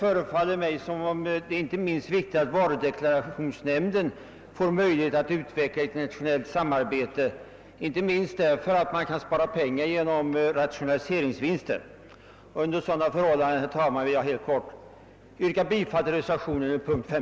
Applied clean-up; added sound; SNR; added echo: none; none; none; none.